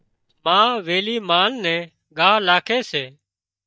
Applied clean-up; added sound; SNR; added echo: neural mask model DeepFilterNet 3.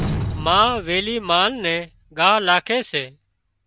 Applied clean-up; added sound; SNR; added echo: none; Slam; 10 dB; none.